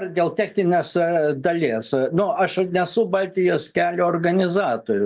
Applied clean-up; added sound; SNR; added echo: none; none; none; none.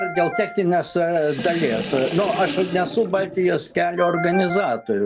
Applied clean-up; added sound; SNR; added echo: none; Ringtone + Sink (filling or washing) / Water; 9 dB; none.